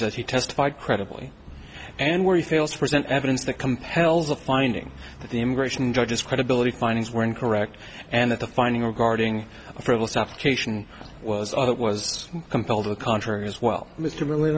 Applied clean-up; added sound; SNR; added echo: none; none; none; none.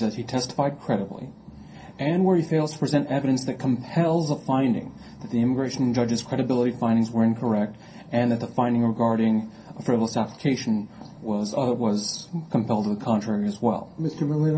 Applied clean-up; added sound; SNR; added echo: none; none; none; reverberation time 0.3 s.